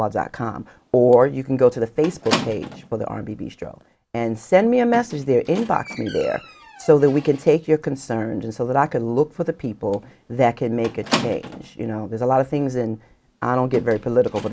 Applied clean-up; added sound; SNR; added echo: none; Squeak; 14 dB; none.